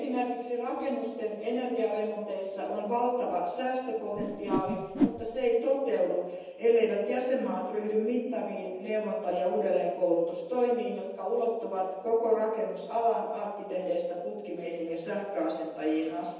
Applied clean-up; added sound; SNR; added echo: none; Whoosh, swoosh, swish; 2 dB; reverberation time 1.1 s.